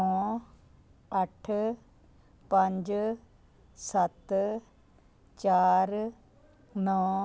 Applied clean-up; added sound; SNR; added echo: none; none; none; none.